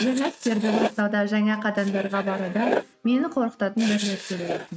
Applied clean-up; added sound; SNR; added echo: neural mask model RNNoise.